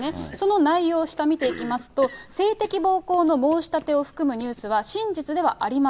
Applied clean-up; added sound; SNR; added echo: none; Cough; 19 dB; none.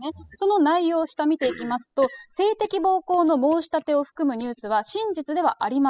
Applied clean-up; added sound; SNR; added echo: classical method spectral subtraction.